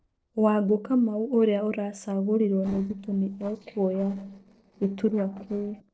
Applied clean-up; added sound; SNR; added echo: neural separator model SepFormer DNS4.